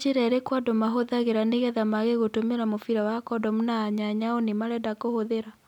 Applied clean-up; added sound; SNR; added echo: none; none; none; none.